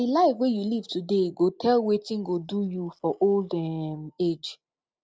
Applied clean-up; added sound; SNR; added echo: neural separator model SepFormer DNS4.